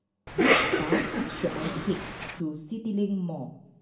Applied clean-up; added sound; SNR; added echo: none; Cough; -5 dB; reverberation time 0.7 s.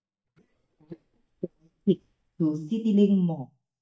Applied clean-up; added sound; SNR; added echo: neural mask model DeepFilterNet 3.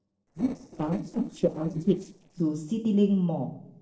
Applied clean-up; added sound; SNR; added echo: neural separator model SepFormer DNS4.